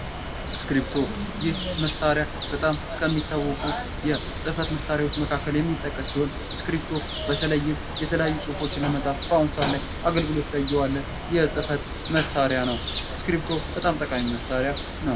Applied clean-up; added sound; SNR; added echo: none; Bird; 2 dB; reverberation time 2.1 s.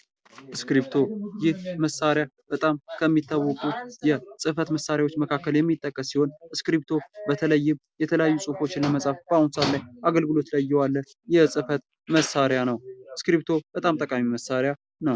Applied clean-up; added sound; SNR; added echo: none; none; none; none.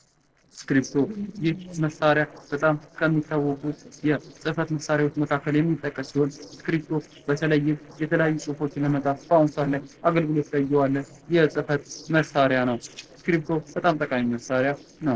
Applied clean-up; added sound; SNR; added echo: neural separator model SepFormer DNS4.